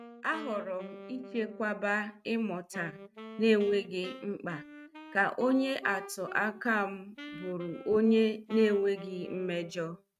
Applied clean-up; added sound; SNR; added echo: neural mask model RNNoise.